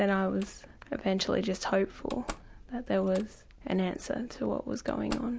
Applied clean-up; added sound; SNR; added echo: none; Slam; 17 dB; none.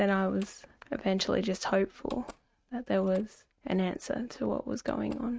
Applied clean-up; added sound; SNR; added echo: neural mask model RNNoise.